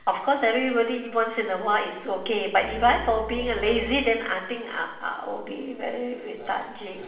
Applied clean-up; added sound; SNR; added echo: none; Bowed string instrument; 13 dB; reverberation time 0.8 s.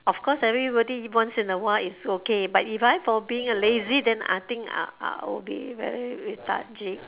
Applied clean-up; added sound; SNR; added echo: none; none; none; none.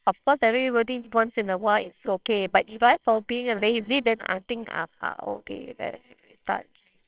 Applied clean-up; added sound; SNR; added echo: neural separator model SepFormer WHAMR!.